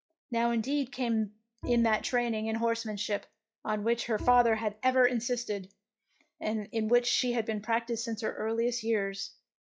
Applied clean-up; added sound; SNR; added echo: classical method log-MMSE.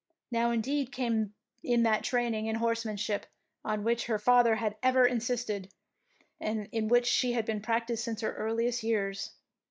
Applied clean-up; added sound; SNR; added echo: neural mask model Resemble Enhance denoiser.